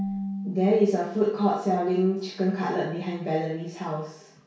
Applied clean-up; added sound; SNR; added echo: none; Marimba, xylophone / Wood; 12 dB; reverberation time 0.6 s.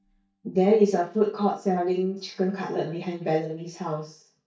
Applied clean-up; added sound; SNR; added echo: neural mask model DeepFilterNet 3.